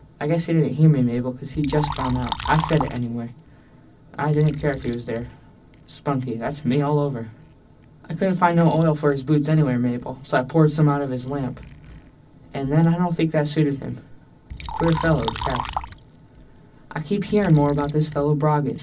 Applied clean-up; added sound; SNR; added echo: none; Liquid; 14 dB; reverberation time 0.4 s.